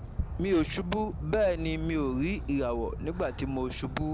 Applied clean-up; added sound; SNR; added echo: none; Fireworks; 7 dB; none.